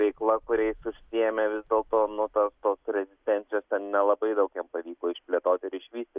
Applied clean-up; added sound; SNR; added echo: none; none; none; none.